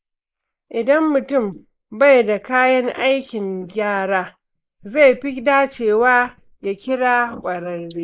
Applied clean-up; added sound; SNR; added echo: neural mask model Resemble Enhance denoiser.